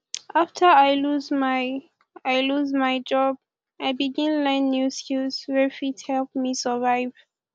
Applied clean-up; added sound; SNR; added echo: none; none; none; none.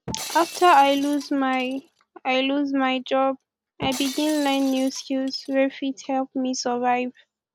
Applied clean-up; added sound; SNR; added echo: none; Shatter; 17 dB; none.